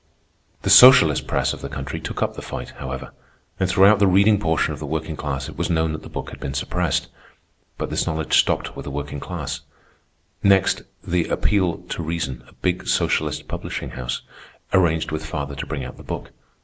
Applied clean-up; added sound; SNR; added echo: none; none; none; none.